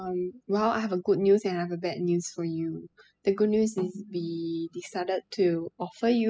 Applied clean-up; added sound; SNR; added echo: classical method spectral subtraction.